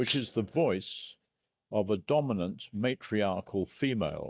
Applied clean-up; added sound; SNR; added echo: neural mask model DeepFilterNet 3.